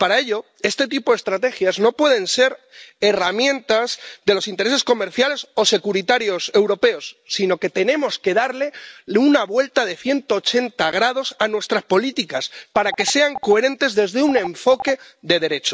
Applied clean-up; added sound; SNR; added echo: none; Telephone; 14 dB; none.